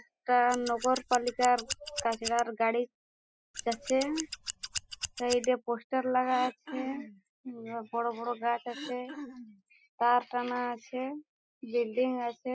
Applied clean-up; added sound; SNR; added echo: classical method spectral subtraction.